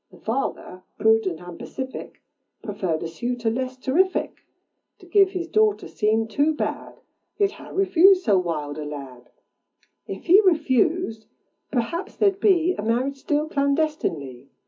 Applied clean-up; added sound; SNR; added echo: none; none; none; reverberation time 0.4 s.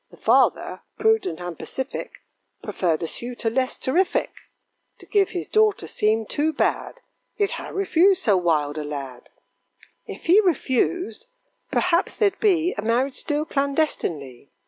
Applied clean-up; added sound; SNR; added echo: none; none; none; none.